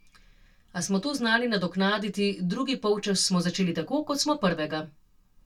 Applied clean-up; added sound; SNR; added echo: none; none; none; reverberation time 0.1 s.